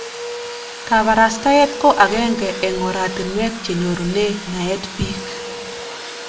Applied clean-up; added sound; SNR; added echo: none; Domestic sounds, home sounds; 10 dB; reverberation time 0.5 s.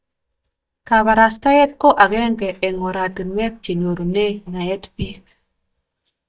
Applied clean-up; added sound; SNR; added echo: neural mask model DeepFilterNet 3.